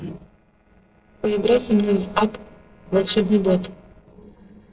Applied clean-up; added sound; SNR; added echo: neural separator model SepFormer DNS4.